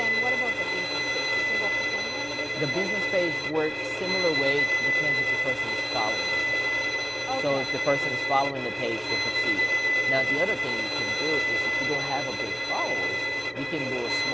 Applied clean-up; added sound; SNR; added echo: none; Bowed string instrument; -5 dB; none.